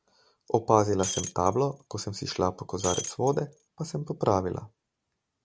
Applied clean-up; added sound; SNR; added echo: none; Shatter; 9 dB; none.